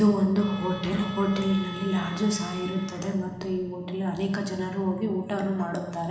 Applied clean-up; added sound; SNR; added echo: none; Bowed string instrument; 14 dB; reverberation time 1.0 s.